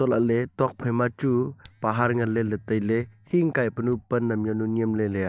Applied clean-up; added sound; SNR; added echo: neural mask model DeepFilterNet 3.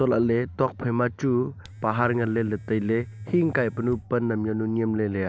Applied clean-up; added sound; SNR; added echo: none; Domestic sounds, home sounds; 20 dB; none.